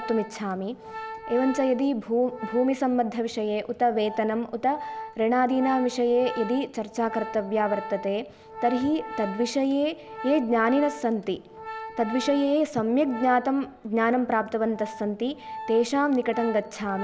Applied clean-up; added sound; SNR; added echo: none; Organ; 14 dB; none.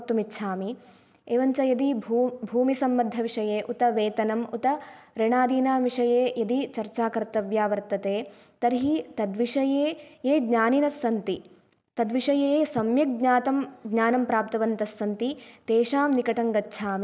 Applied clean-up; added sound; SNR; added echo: none; none; none; none.